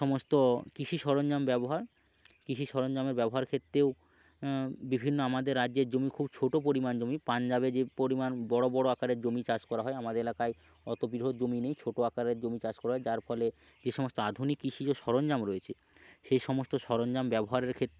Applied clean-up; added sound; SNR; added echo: none; none; none; none.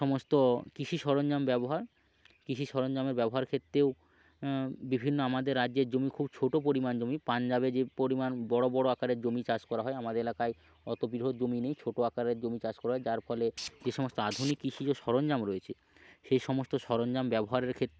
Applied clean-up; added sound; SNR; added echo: none; Tools; 15 dB; none.